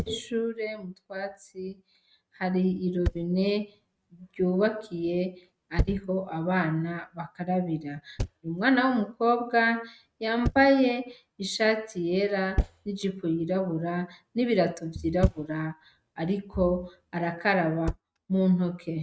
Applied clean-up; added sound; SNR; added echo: neural mask model RNNoise.